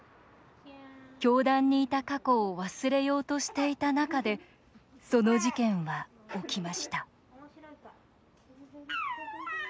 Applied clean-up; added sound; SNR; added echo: none; none; none; none.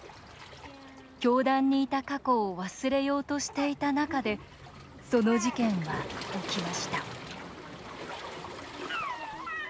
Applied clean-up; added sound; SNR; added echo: none; Waves, surf; 12 dB; none.